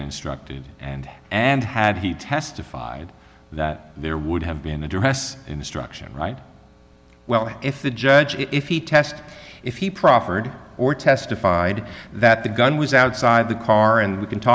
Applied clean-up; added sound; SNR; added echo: none; none; none; none.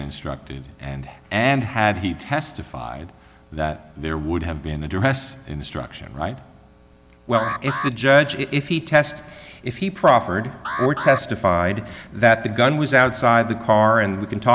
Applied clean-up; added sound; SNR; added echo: none; Alarm; 10 dB; none.